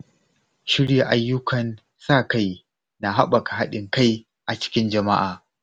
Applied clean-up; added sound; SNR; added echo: none; none; none; none.